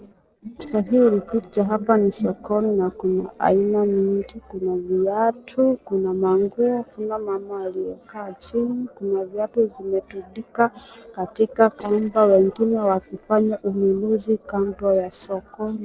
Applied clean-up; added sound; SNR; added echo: neural separator model SepFormer DNS4.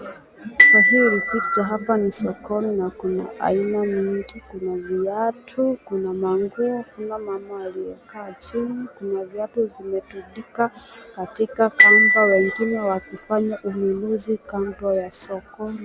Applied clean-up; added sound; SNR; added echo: none; Glockenspiel; -3 dB; none.